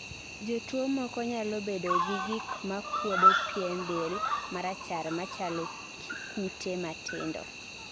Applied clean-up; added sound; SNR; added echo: none; Cricket; -2 dB; none.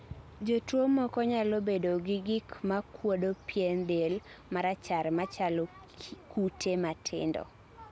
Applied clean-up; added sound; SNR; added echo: none; none; none; none.